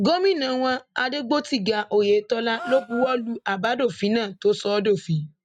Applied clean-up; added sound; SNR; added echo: neural mask model RNNoise.